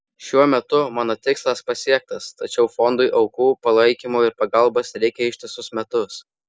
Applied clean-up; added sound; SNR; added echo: none; none; none; none.